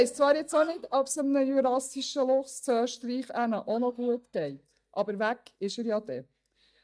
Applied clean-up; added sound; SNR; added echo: neural mask model DeepFilterNet 3.